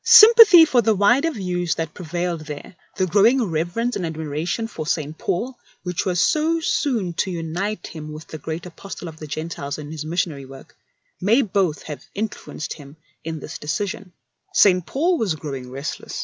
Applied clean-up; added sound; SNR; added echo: none; none; none; none.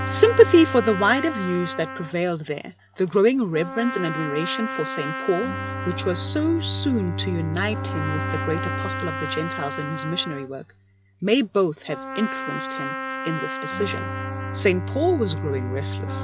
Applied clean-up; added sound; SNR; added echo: none; Trumpet + Bowed string instrument; 6 dB; none.